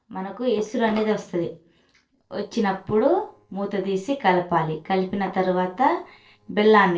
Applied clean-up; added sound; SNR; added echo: neural separator model SepFormer DNS4.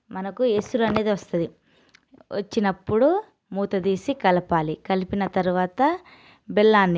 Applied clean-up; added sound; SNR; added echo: none; none; none; none.